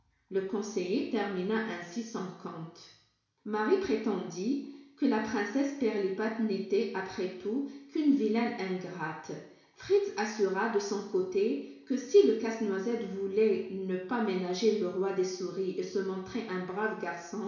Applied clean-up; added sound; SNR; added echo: none; none; none; reverberation time 0.7 s.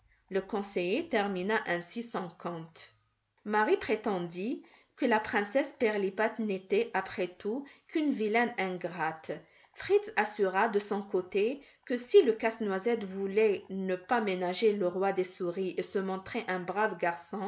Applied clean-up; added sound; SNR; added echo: none; none; none; none.